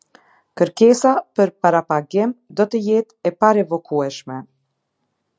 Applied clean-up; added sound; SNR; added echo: none; none; none; none.